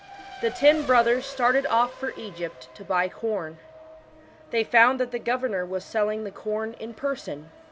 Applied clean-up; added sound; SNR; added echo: none; Race car, auto racing; 17 dB; none.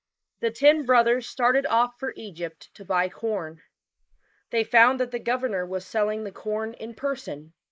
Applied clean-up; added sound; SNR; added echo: neural mask model Resemble Enhance denoiser.